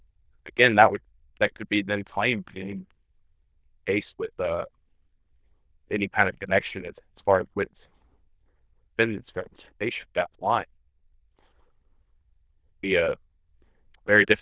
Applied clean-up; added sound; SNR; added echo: neural diffusion model UNIVERSE++.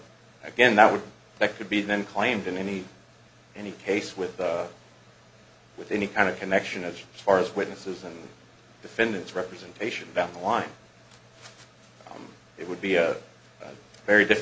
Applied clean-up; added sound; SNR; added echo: none; none; none; none.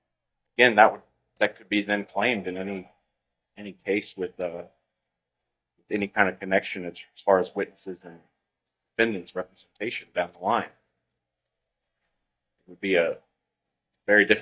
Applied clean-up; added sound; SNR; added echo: neural mask model DeepFilterNet 3.